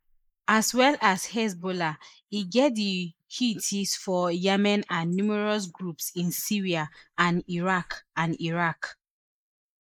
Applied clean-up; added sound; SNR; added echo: neural mask model Resemble Enhance denoiser.